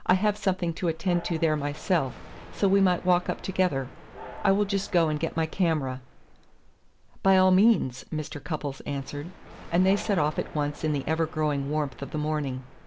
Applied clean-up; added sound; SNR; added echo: none; Thunder + Train; 20 dB; none.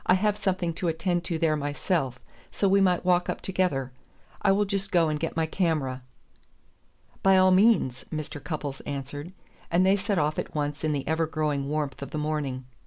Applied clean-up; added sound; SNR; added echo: none; none; none; none.